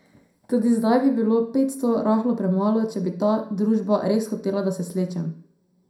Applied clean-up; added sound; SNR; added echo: none; none; none; reverberation time 0.4 s.